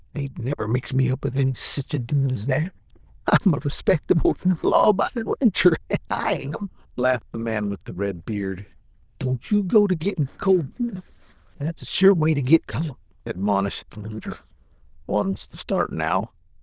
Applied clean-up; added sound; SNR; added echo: neural diffusion model UNIVERSE++.